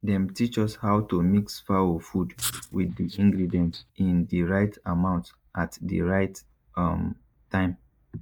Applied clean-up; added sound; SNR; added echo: neural mask model DeepFilterNet 3.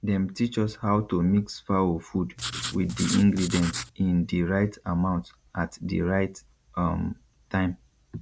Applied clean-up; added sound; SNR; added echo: none; Writing; 4 dB; none.